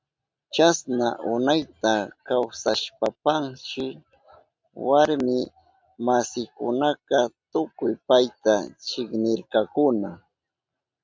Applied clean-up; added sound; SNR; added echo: none; none; none; none.